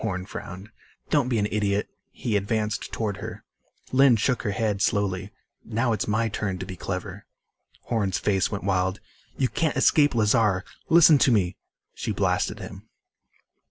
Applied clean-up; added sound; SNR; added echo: none; none; none; none.